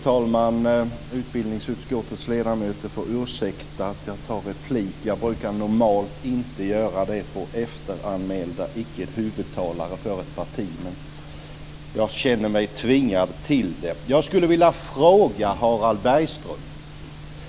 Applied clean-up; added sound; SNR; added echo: none; Thump, thud; 19 dB; none.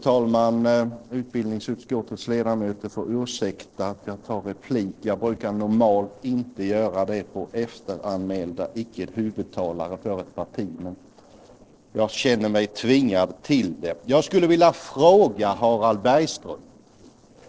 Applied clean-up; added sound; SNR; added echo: neural separator model SepFormer DNS4.